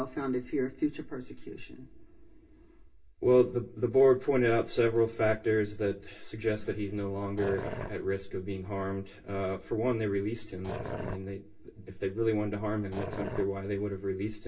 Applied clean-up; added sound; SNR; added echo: none; Growling; 9 dB; reverberation time 0.2 s.